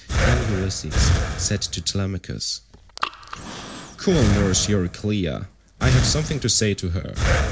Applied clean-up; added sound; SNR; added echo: none; Breathing; 1 dB; none.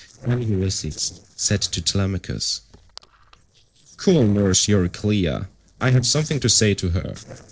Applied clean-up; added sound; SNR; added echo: neural separator model SepFormer DNS4.